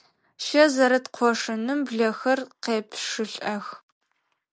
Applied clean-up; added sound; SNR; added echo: none; none; none; none.